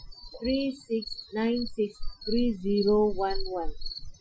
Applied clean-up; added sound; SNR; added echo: classical method Wiener filter.